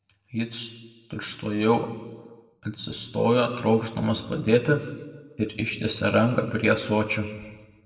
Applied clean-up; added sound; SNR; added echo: none; none; none; reverberation time 1.1 s.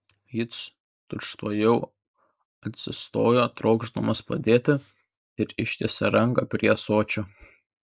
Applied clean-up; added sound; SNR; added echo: none; none; none; none.